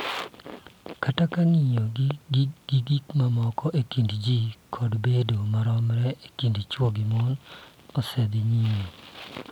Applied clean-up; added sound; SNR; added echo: none; none; none; none.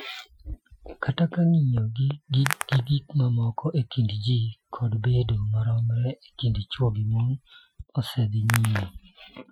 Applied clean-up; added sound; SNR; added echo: classical method Wiener filter.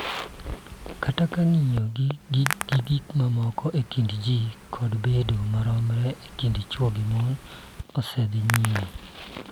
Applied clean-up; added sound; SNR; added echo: none; Hands; 12 dB; none.